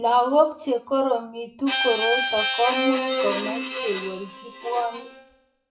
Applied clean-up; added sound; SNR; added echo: classical method WPE with log-MMSE.